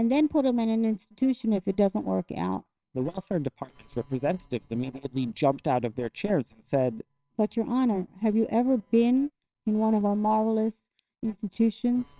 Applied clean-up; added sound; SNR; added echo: neural separator model SepFormer WHAMR!.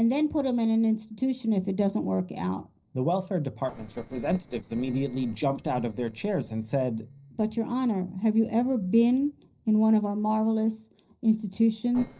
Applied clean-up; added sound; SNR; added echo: neural separator model SepFormer DNS4.